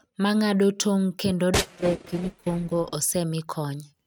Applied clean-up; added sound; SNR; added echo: neural mask model RNNoise.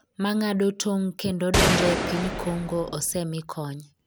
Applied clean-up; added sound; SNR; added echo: none; Gunshot, gunfire; -1 dB; none.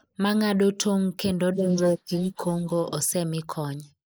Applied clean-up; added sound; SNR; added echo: neural mask model Resemble Enhance denoiser.